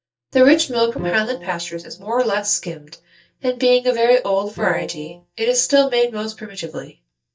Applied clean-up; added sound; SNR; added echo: neural mask model DeepFilterNet 3.